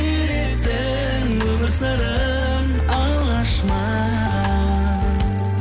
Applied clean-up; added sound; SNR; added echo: none; none; none; none.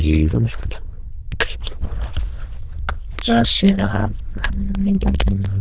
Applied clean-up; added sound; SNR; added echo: neural diffusion model UNIVERSE++.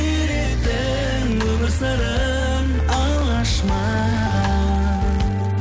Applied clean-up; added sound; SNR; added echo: none; Breathing; 17 dB; none.